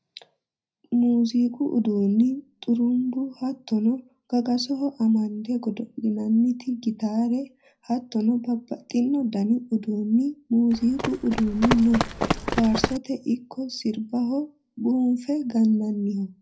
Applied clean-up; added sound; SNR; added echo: none; Run; 3 dB; reverberation time 0.4 s.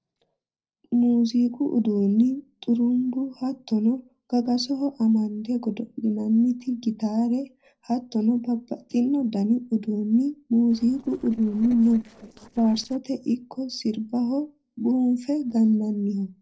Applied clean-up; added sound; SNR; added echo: neural separator model SepFormer DNS4.